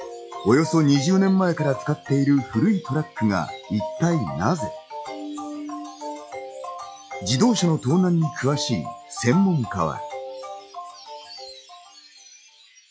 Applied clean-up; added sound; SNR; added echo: classical method log-MMSE.